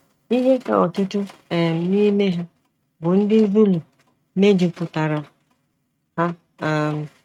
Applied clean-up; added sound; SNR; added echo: neural mask model RNNoise.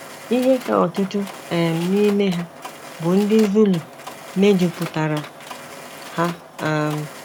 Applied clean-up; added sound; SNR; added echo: none; Mechanisms; 15 dB; none.